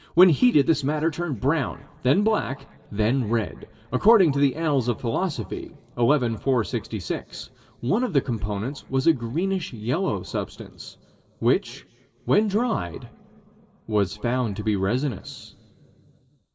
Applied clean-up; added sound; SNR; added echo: none; none; none; reverberation time 2.5 s.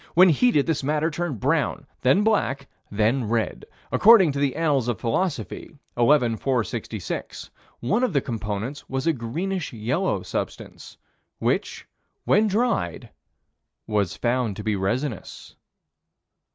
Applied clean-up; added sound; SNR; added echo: none; none; none; none.